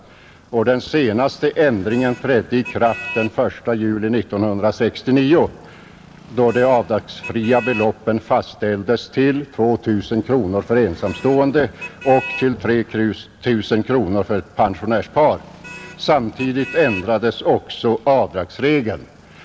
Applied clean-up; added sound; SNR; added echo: none; Motor vehicle (road); 18 dB; none.